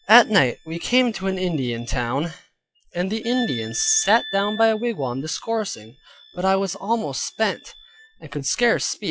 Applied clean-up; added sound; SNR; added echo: classical method log-MMSE.